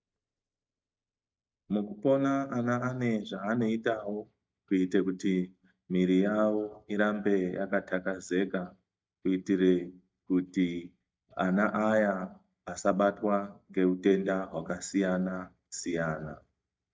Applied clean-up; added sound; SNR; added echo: neural mask model DeepFilterNet 3.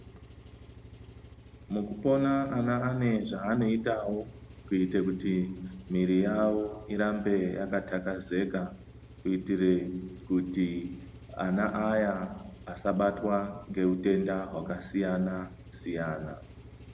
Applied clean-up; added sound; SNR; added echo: none; Engine; 18 dB; reverberation time 0.2 s.